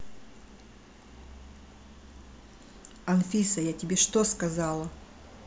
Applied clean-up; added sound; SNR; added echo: none; none; none; none.